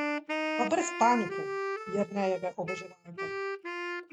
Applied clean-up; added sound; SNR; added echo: neural mask model RNNoise.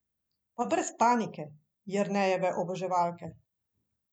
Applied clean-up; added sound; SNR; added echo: none; none; none; none.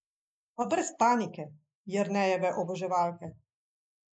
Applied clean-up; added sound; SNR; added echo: neural mask model Resemble Enhance denoiser.